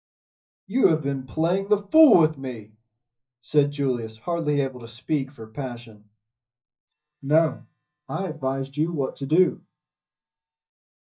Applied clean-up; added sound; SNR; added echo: neural mask model DeepFilterNet 3.